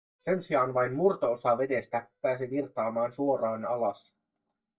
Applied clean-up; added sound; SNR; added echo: neural mask model DeepFilterNet 3.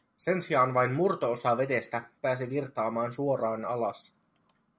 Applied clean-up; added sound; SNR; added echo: none; none; none; none.